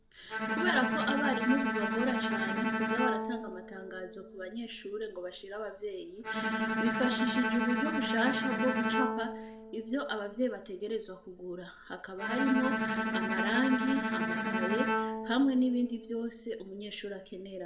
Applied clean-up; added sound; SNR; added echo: none; Bowed string instrument; 0 dB; reverberation time 0.8 s.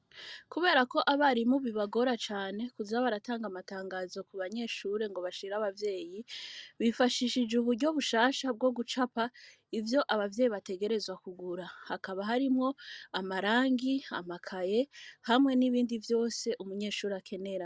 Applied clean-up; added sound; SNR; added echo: none; none; none; none.